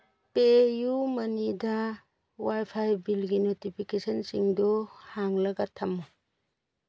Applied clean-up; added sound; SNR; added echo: none; none; none; none.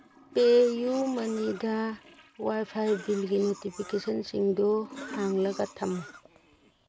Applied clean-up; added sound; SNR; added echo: none; Toilet flush / Gurgling + Cough; 18 dB; none.